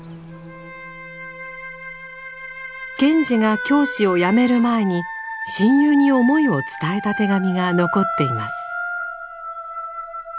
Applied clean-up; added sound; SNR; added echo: none; none; none; none.